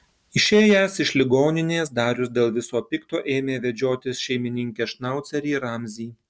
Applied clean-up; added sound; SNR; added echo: none; none; none; none.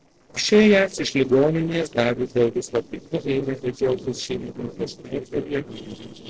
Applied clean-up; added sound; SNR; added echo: neural separator model SepFormer DNS4.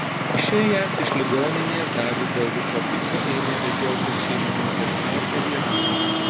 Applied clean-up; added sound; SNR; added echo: none; Traffic noise, roadway noise; -3 dB; none.